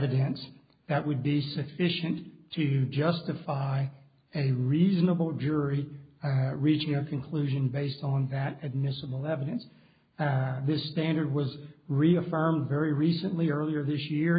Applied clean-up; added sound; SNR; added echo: none; none; none; none.